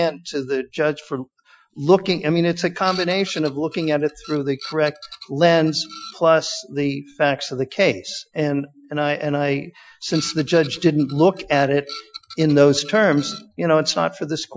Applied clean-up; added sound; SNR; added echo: classical method Wiener filter.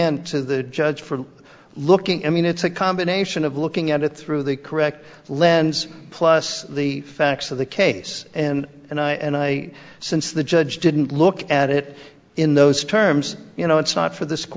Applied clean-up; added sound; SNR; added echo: none; none; none; none.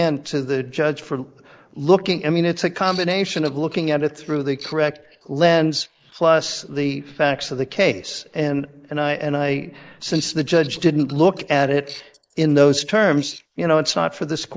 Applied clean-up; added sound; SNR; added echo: neural mask model Resemble Enhance denoiser.